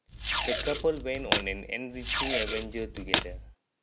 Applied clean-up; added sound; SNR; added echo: none; Packing tape, duct tape; -2 dB; none.